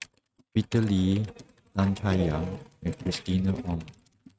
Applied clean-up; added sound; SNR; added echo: neural mask model RNNoise.